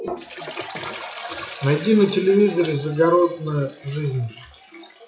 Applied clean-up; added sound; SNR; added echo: classical method WPE with log-MMSE.